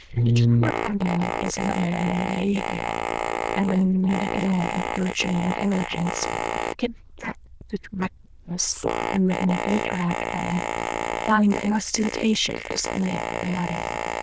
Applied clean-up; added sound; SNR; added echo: neural diffusion model UNIVERSE++.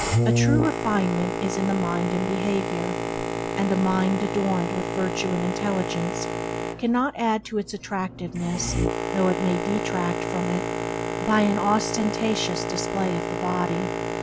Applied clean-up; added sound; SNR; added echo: none; Boat, Water vehicle; 1 dB; none.